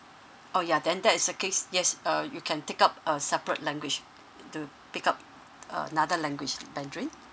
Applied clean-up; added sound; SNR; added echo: none; none; none; none.